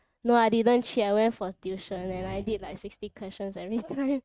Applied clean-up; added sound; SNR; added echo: neural mask model RNNoise.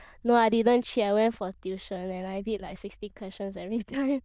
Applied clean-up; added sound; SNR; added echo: neural diffusion model UNIVERSE++.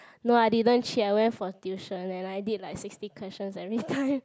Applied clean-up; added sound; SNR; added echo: none; none; none; none.